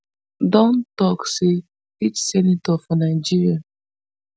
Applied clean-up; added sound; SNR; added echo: none; none; none; none.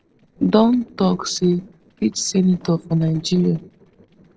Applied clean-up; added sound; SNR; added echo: neural separator model SepFormer DNS4.